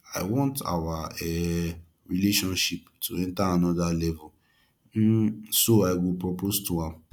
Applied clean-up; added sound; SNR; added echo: none; none; none; none.